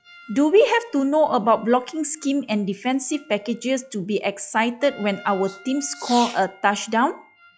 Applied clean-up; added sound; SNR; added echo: classical method log-MMSE.